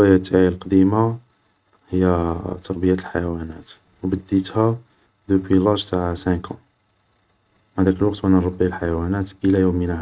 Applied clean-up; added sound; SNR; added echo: none; none; none; none.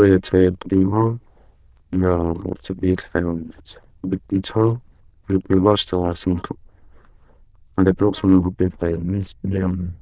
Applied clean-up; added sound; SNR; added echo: neural diffusion model UNIVERSE++.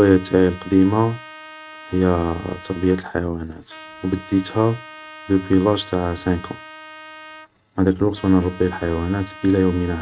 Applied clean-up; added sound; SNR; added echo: none; Trumpet; 19 dB; none.